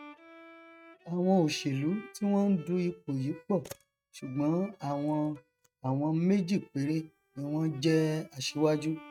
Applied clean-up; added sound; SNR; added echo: neural mask model RNNoise.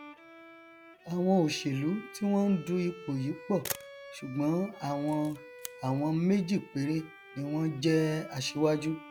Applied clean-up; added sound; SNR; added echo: none; Bowed string instrument + Camera; 16 dB; none.